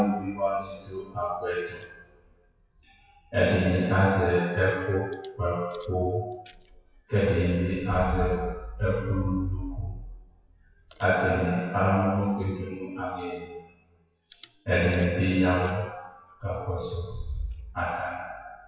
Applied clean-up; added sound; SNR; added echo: classical method WPE with log-MMSE.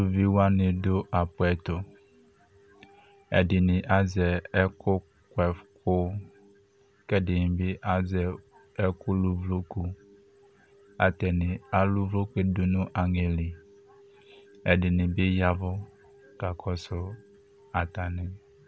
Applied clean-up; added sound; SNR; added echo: none; none; none; none.